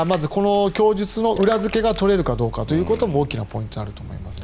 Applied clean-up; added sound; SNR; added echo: none; Splash, splatter; 15 dB; none.